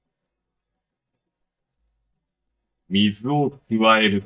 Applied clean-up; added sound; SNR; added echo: neural mask model DeepFilterNet 3.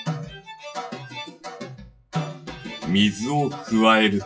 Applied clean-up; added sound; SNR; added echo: classical method WPE with log-MMSE.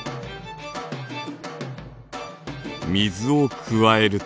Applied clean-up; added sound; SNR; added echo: none; none; none; none.